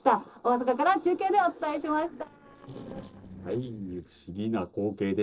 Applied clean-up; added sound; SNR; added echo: neural separator model SepFormer DNS4.